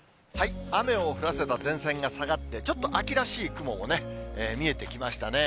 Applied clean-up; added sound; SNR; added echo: none; none; none; none.